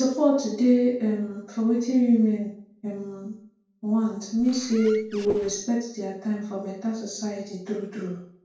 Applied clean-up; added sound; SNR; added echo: neural separator model SepFormer DNS4.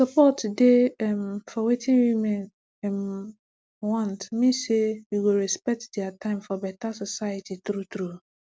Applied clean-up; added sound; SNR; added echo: none; none; none; none.